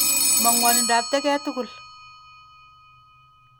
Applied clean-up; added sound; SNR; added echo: none; Telephone; -2 dB; none.